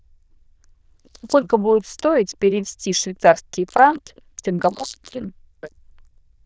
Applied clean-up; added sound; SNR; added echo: neural diffusion model UNIVERSE++.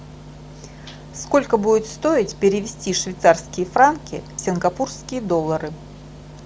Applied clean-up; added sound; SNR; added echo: none; none; none; none.